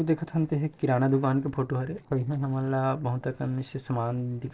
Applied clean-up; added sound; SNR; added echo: neural separator model SepFormer DNS4.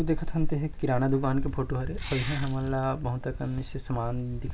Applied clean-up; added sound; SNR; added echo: none; Meow / Purr; 4 dB; reverberation time 0.2 s.